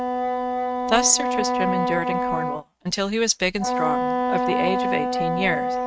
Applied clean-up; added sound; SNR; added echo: neural mask model RNNoise.